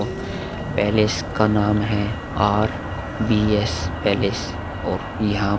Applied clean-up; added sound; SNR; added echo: none; Motor vehicle (road); 6 dB; none.